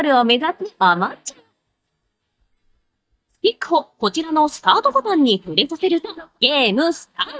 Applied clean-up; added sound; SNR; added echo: neural mask model DeepFilterNet 3.